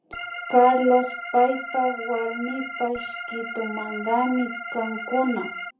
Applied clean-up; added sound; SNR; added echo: none; Organ; 9 dB; reverberation time 0.3 s.